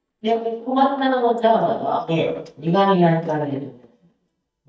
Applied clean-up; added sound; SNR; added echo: neural mask model DeepFilterNet 3.